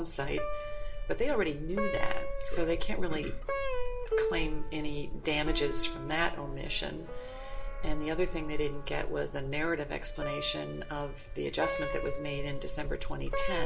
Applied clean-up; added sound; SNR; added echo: none; Plucked string instrument; 9 dB; reverberation time 0.4 s.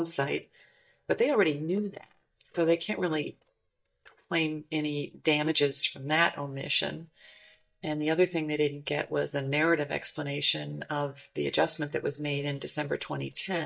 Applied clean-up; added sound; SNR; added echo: neural mask model DeepFilterNet 3.